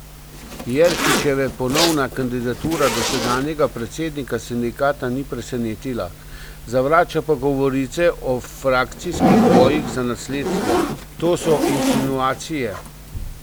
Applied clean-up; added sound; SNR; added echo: none; Zipper (clothing); 3 dB; none.